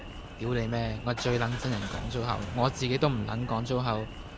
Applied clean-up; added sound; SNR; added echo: none; Engine starting / Car; 9 dB; none.